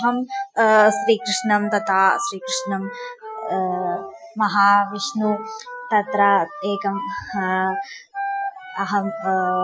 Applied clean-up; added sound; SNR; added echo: classical method Wiener filter.